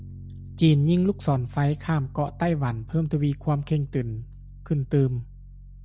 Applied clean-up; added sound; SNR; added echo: none; Piano; 16 dB; none.